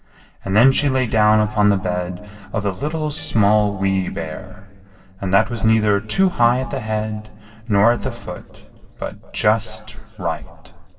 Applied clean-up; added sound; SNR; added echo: neural separator model SepFormer DNS4.